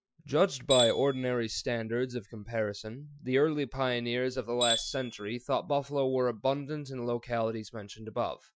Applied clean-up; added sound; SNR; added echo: classical method Wiener filter.